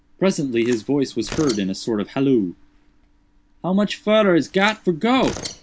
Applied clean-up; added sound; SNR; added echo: none; Tearing; 18 dB; none.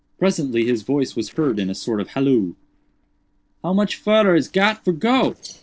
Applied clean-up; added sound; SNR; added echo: neural separator model SepFormer DNS4.